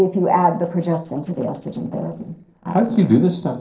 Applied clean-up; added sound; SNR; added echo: neural separator model SepFormer DNS4.